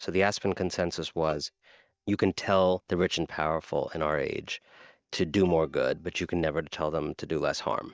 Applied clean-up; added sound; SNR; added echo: neural mask model DeepFilterNet 3.